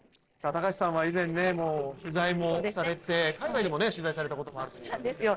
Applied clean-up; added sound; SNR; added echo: neural separator model SepFormer DNS4.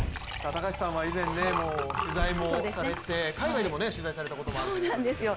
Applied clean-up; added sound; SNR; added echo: none; Walk, footsteps + Liquid; 6 dB; none.